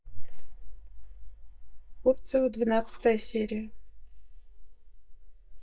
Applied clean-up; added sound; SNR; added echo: neural mask model DeepFilterNet 3.